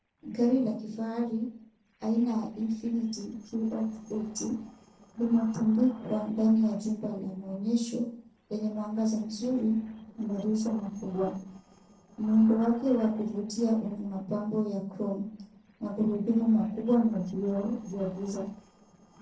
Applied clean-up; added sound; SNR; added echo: neural separator model SepFormer DNS4.